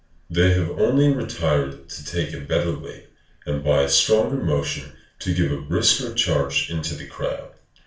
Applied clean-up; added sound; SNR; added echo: none; none; none; reverberation time 0.4 s.